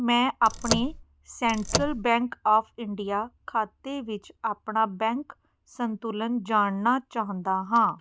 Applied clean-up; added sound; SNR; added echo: none; Car; 3 dB; none.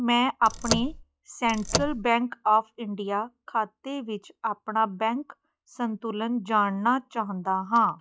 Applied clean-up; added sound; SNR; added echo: classical method log-MMSE.